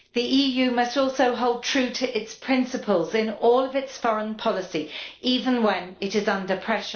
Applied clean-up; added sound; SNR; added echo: neural separator model SepFormer DNS4.